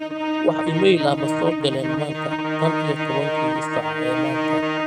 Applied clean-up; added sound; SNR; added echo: neural mask model RNNoise.